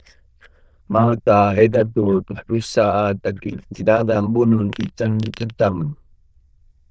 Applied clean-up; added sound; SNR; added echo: neural diffusion model UNIVERSE++.